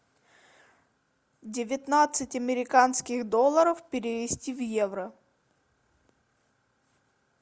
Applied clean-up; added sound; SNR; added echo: none; none; none; none.